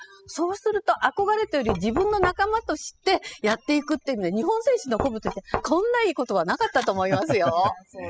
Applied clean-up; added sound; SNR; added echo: classical method spectral subtraction.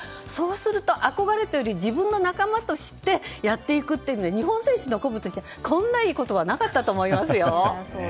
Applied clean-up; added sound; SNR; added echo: none; none; none; none.